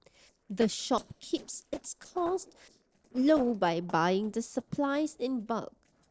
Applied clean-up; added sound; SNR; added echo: neural separator model SepFormer DNS4.